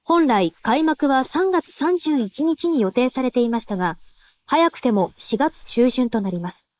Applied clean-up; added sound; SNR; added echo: neural mask model Resemble Enhance denoiser.